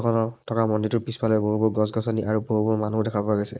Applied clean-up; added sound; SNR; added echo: neural mask model Resemble Enhance denoiser.